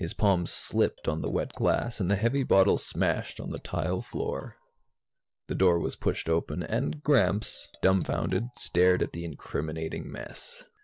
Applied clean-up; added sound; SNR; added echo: neural separator model SepFormer DNS4.